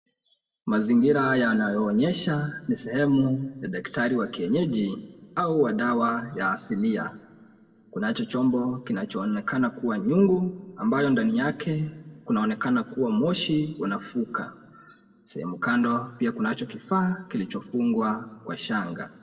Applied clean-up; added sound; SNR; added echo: none; none; none; reverberation time 1.3 s.